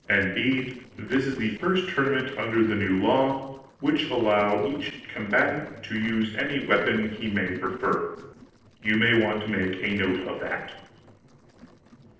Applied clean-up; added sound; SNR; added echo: neural separator model SepFormer DNS4.